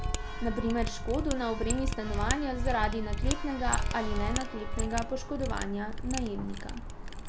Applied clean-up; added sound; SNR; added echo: none; Church bell + Mechanisms; -2 dB; none.